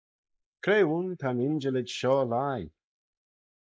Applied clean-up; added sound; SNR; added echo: neural mask model Resemble Enhance denoiser.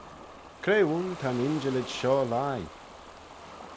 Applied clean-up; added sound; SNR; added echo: none; Ocean; 14 dB; none.